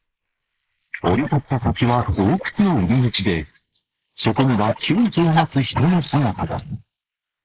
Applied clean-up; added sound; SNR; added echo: neural mask model Resemble Enhance denoiser.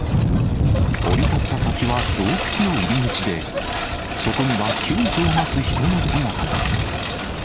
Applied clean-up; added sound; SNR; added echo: none; Engine; -2 dB; none.